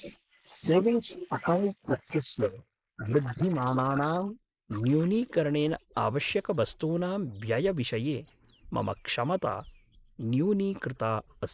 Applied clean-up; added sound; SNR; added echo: neural mask model Resemble Enhance denoiser.